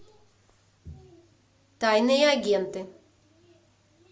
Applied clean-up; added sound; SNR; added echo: none; none; none; none.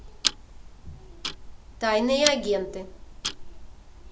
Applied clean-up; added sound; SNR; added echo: none; Tick-tock; 5 dB; none.